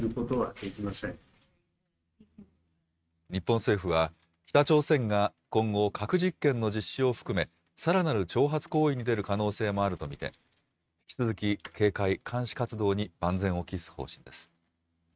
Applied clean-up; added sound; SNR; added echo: neural mask model RNNoise.